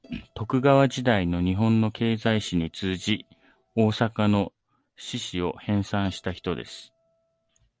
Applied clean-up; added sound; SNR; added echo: neural separator model SepFormer DNS4.